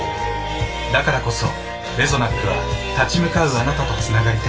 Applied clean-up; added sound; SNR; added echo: none; none; none; reverberation time 0.2 s.